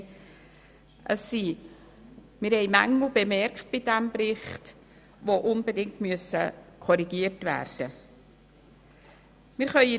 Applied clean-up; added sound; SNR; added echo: none; none; none; none.